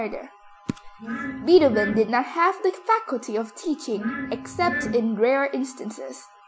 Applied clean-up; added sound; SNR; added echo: none; Glass; 7 dB; none.